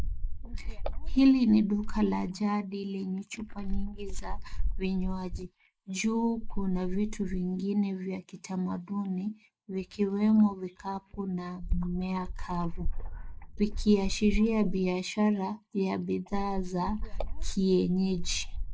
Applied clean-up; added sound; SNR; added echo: neural mask model Resemble Enhance denoiser.